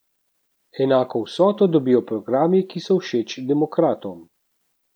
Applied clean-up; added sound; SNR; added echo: none; none; none; none.